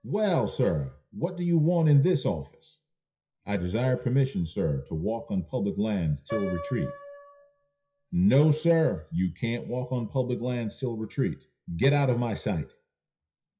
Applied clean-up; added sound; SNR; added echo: classical method WPE with log-MMSE.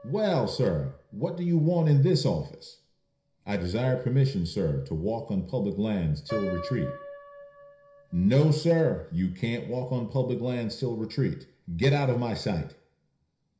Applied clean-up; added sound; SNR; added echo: none; Piano; 19 dB; reverberation time 0.5 s.